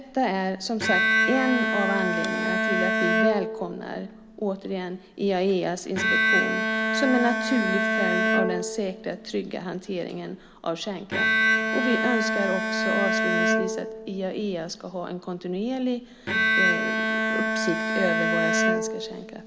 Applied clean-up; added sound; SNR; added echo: none; Bowed string instrument; -3 dB; none.